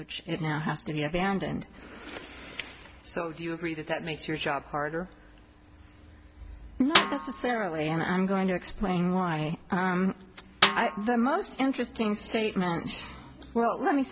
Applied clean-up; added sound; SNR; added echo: none; Snare drum; -1 dB; none.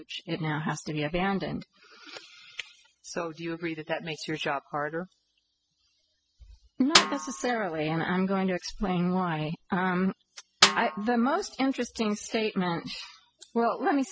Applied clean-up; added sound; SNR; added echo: classical method spectral subtraction.